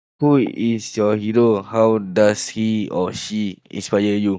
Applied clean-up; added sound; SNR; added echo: neural mask model DeepFilterNet 3.